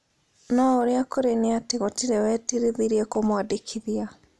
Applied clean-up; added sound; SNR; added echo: none; none; none; none.